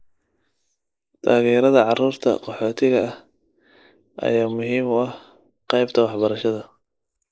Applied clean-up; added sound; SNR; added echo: neural mask model Resemble Enhance denoiser.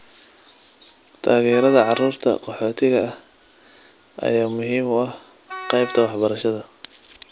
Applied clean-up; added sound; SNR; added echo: none; Wind instrument, woodwind instrument; 13 dB; none.